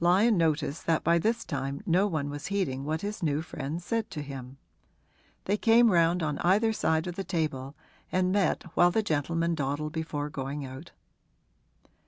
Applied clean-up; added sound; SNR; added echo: none; none; none; none.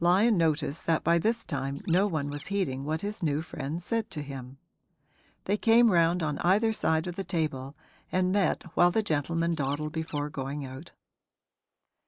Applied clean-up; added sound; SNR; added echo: neural mask model Resemble Enhance denoiser.